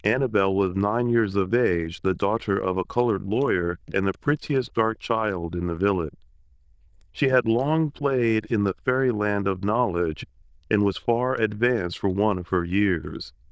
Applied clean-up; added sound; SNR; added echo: neural diffusion model UNIVERSE++.